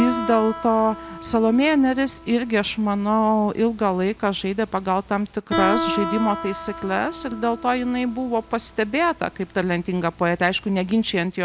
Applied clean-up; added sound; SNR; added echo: none; Guitar; 11 dB; none.